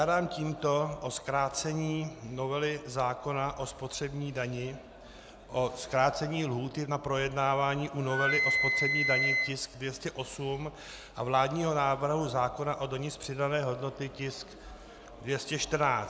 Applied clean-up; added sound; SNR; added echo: none; Wind instrument, woodwind instrument; 0 dB; none.